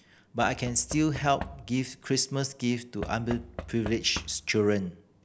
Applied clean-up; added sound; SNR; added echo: none; Knock / Wood; 14 dB; none.